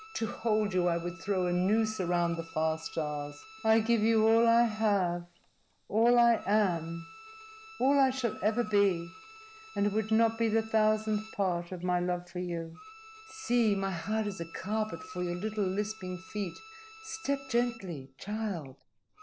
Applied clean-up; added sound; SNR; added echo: none; Bowed string instrument; 20 dB; none.